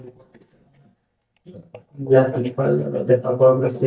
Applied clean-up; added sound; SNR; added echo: neural mask model DeepFilterNet 3.